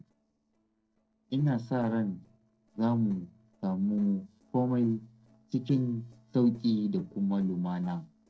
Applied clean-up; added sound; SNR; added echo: neural separator model SepFormer DNS4.